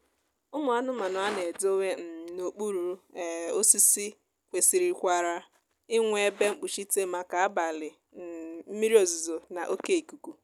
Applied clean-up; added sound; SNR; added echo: none; none; none; none.